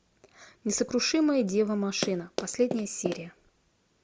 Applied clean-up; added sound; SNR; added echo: none; Run; 7 dB; none.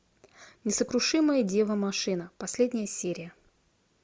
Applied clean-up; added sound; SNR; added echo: none; none; none; none.